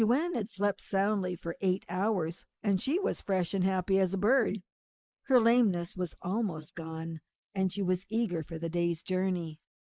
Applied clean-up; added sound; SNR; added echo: neural mask model Resemble Enhance denoiser.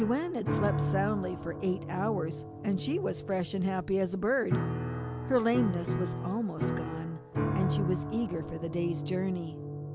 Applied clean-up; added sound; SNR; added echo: none; Piano; 2 dB; none.